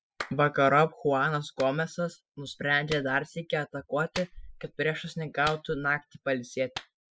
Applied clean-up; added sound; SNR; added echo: classical method spectral subtraction.